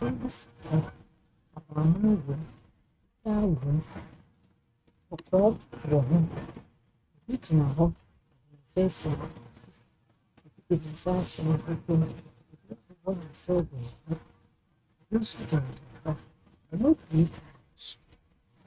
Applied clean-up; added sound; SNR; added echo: neural mask model RNNoise.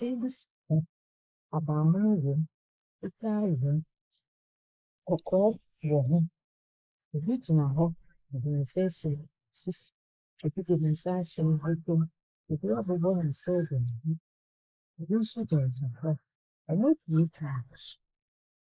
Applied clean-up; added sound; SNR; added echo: neural mask model Resemble Enhance denoiser.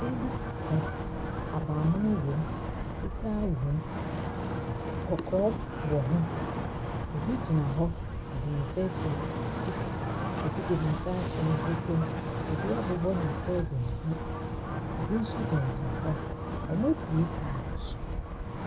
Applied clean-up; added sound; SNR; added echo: none; Wind; 1 dB; none.